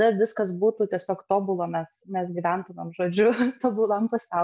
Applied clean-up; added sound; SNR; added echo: none; none; none; none.